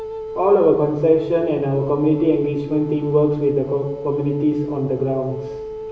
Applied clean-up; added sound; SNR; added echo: none; Wind instrument, woodwind instrument; 11 dB; reverberation time 0.8 s.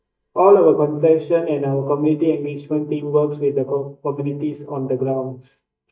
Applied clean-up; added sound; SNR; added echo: neural mask model DeepFilterNet 3.